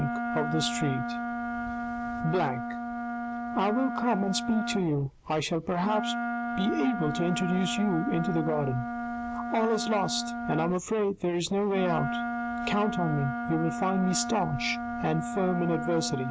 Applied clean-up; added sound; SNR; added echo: none; Wind instrument, woodwind instrument; 4 dB; none.